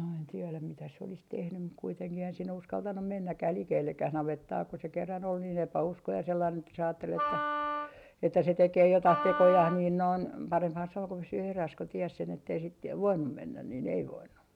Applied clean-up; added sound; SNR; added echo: none; Wind instrument, woodwind instrument; 4 dB; none.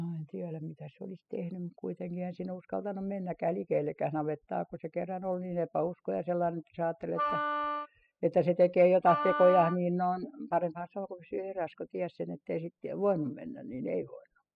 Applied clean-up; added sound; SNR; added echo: classical method spectral subtraction.